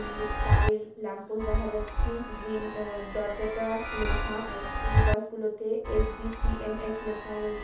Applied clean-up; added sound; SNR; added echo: none; Chime; -3 dB; reverberation time 0.3 s.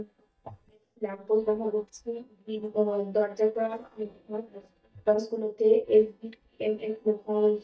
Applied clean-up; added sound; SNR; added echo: neural mask model DeepFilterNet 3.